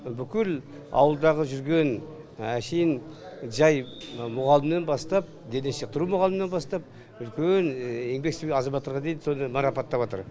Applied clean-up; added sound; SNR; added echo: none; none; none; none.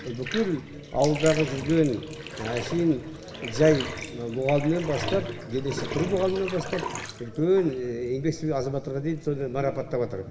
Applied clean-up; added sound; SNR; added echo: none; Bathtub (filling or washing); 11 dB; reverberation time 1.4 s.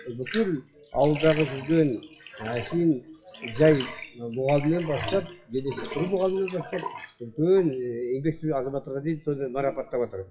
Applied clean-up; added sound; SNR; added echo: classical method WPE with log-MMSE.